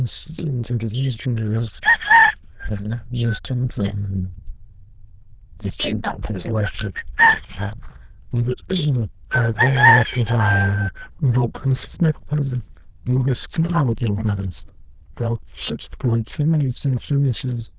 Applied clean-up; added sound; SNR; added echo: neural diffusion model UNIVERSE++.